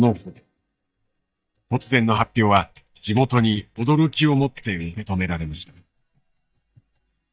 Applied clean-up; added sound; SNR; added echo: neural mask model DeepFilterNet 3.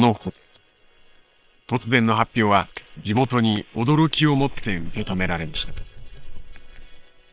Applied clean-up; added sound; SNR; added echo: neural separator model SepFormer WHAM!.